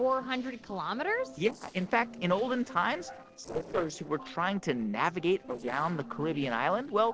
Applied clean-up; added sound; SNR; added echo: neural separator model SepFormer DNS4.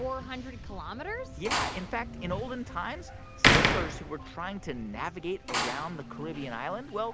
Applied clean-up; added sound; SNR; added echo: none; Slam; -3 dB; none.